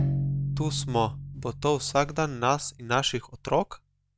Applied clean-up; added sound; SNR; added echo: none; Bowed string instrument; 5 dB; none.